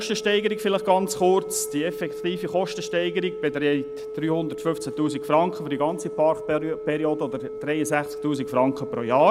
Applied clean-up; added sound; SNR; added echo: none; Telephone; 9 dB; none.